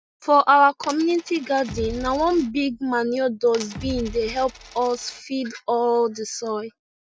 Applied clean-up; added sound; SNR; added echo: none; Coin (dropping) + Bass drum; 15 dB; none.